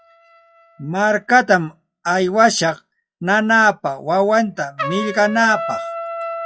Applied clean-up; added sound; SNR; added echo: classical method log-MMSE.